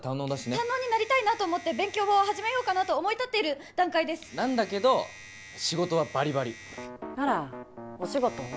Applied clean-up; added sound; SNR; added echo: none; Domestic sounds, home sounds; 20 dB; none.